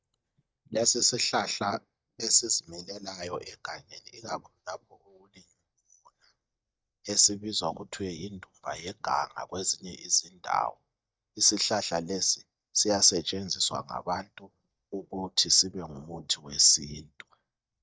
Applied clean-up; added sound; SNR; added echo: neural mask model DeepFilterNet 3.